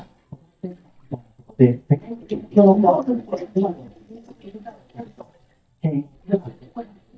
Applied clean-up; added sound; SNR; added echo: neural mask model DeepFilterNet 3.